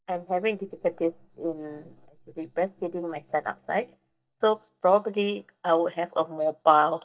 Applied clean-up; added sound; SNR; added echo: neural mask model DeepFilterNet 3.